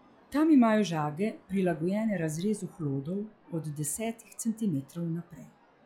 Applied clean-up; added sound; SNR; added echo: classical method log-MMSE.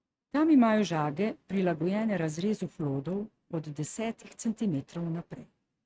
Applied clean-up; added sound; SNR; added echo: neural mask model RNNoise.